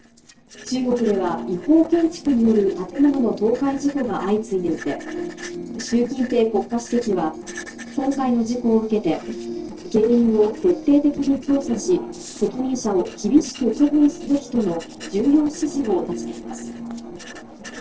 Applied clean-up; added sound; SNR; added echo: neural separator model SepFormer DNS4.